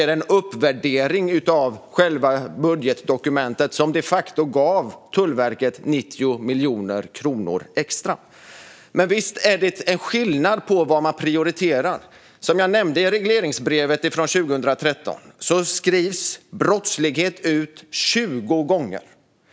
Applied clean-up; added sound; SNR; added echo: none; none; none; none.